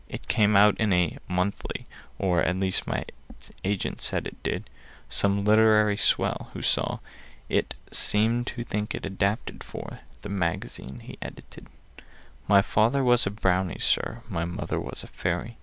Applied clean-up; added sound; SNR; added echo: none; none; none; none.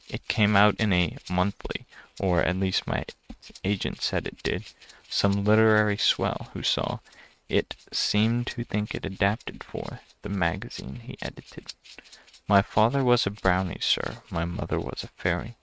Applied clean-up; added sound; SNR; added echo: neural mask model RNNoise.